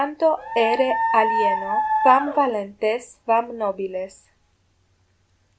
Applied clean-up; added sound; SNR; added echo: none; Dog; 0 dB; none.